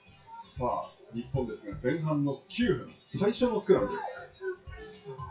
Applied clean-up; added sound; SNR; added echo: classical method WPE with log-MMSE.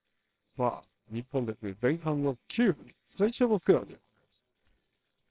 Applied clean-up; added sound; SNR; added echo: neural separator model SepFormer WHAMR!.